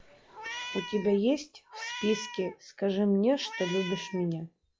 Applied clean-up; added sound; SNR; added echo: classical method log-MMSE.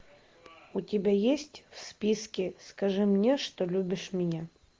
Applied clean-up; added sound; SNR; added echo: none; none; none; none.